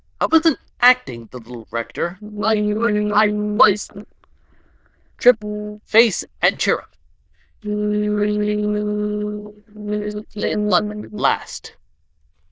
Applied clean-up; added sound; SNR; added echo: neural diffusion model UNIVERSE++.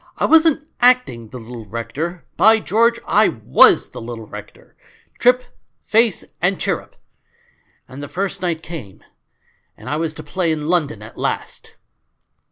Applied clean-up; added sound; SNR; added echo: none; none; none; none.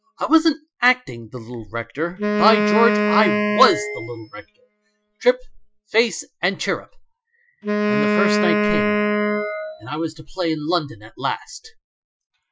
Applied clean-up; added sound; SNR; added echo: classical method Wiener filter.